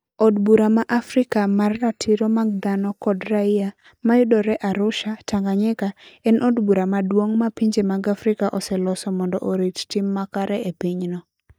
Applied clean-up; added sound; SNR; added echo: neural mask model DeepFilterNet 3.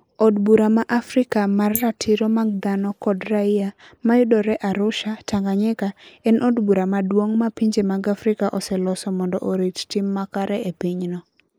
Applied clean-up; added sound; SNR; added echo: neural mask model Resemble Enhance denoiser.